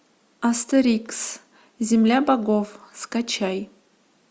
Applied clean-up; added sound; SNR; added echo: none; none; none; none.